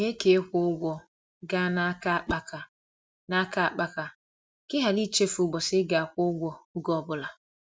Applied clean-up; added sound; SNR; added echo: none; Whoosh, swoosh, swish; 15 dB; none.